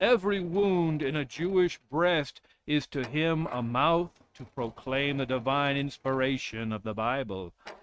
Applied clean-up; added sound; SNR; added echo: neural mask model RNNoise.